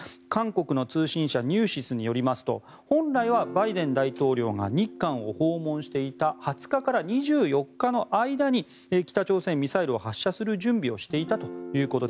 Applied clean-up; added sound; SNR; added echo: none; Guitar; 18 dB; none.